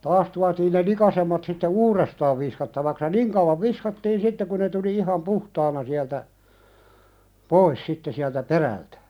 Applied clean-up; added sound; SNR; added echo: none; none; none; none.